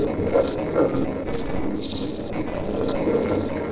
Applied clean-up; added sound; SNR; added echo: neural separator model SepFormer DNS4.